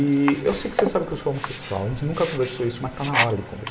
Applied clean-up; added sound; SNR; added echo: none; Sink (filling or washing); 6 dB; reverberation time 2.6 s.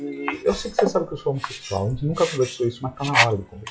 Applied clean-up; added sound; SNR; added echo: classical method WPE with log-MMSE.